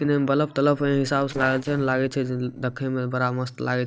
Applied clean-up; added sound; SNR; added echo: neural separator model SepFormer DNS4.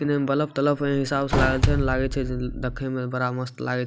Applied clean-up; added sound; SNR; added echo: none; Slam / Wood + Bass drum; 3 dB; none.